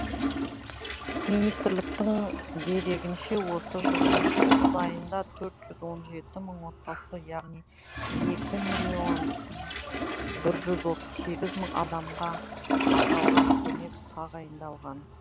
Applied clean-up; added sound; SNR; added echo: none; Toilet flush; -4 dB; none.